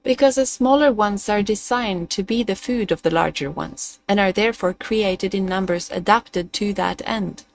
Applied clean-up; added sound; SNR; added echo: neural mask model RNNoise.